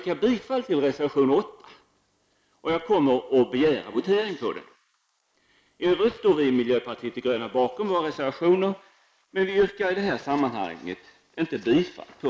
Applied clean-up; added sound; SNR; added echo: neural mask model Resemble Enhance denoiser.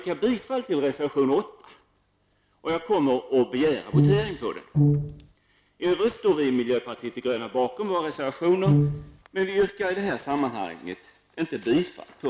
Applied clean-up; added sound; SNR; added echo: none; Brass instrument; -4 dB; none.